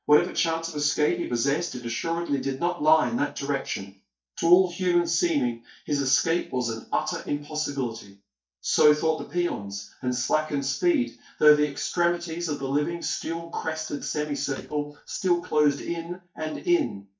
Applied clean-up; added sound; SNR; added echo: neural mask model DeepFilterNet 3.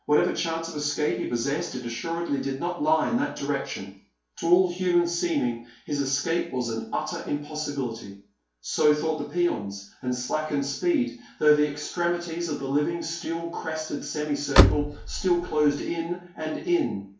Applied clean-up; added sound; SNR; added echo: none; Slam; -4 dB; reverberation time 0.2 s.